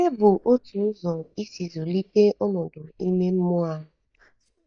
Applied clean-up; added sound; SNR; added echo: neural mask model DeepFilterNet 3.